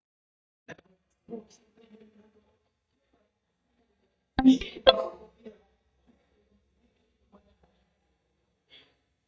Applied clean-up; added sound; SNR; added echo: neural mask model DeepFilterNet 3.